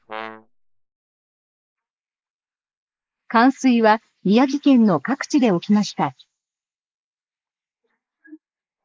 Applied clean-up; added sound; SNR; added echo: neural mask model Resemble Enhance denoiser.